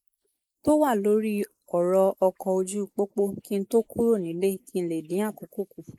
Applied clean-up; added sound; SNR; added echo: neural mask model Resemble Enhance denoiser.